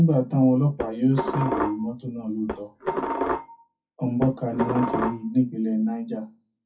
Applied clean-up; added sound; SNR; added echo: classical method WPE with log-MMSE.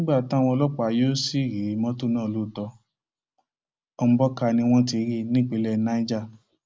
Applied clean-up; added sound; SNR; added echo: none; none; none; none.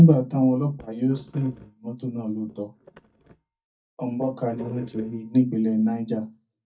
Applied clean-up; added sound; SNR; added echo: neural mask model DeepFilterNet 3.